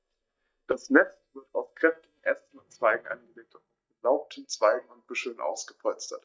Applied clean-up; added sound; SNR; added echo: neural mask model DeepFilterNet 3.